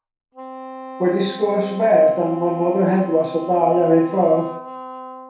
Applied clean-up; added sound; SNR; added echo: none; Wind instrument, woodwind instrument; 15 dB; reverberation time 0.5 s.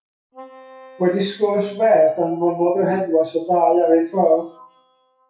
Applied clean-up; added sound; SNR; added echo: classical method WPE with log-MMSE.